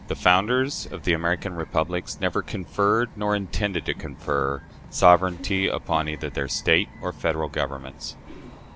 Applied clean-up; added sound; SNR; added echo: none; Bird vocalization, bird call, bird song; 18 dB; none.